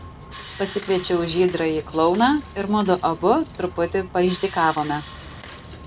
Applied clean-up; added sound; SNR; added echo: none; Sawing; 16 dB; none.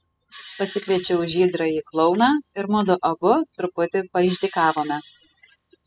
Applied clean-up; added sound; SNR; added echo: classical method spectral subtraction.